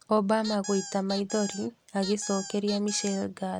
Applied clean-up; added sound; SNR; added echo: none; Squeak; 12 dB; none.